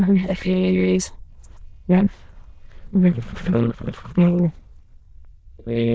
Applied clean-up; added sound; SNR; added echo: neural diffusion model UNIVERSE++.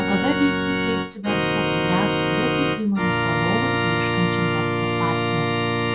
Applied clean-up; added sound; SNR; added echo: none; Organ; -5 dB; none.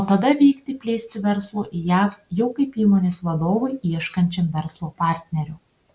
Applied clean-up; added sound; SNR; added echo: none; none; none; none.